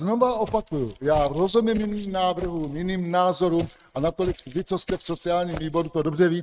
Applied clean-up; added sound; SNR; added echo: neural mask model RNNoise.